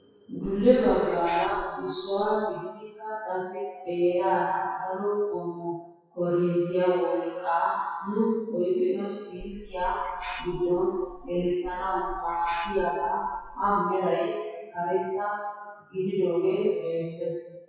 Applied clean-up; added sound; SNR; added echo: classical method WPE with log-MMSE.